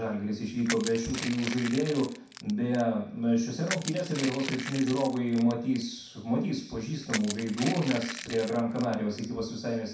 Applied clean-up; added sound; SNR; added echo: none; Crushing; 11 dB; reverberation time 0.6 s.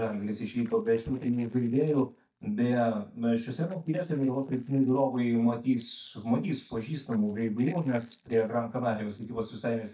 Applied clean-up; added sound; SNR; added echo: neural mask model DeepFilterNet 3.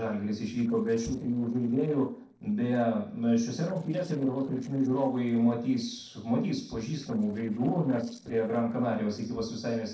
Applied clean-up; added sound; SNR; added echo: neural separator model SepFormer DNS4.